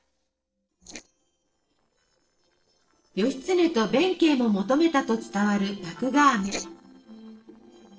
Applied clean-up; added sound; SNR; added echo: neural separator model SepFormer DNS4.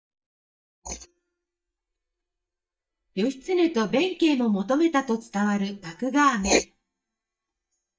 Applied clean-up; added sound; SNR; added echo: neural mask model DeepFilterNet 3.